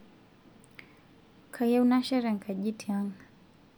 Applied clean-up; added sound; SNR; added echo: none; none; none; none.